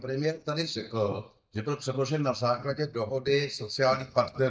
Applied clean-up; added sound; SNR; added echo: neural mask model DeepFilterNet 3.